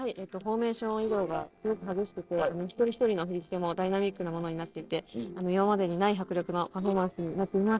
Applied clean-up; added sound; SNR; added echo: neural separator model SepFormer DNS4.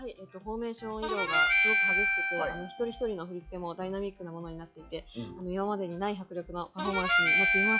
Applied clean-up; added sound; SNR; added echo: classical method log-MMSE.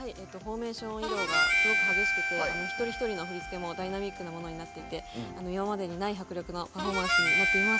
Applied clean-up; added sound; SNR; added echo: none; Harmonica; -4 dB; none.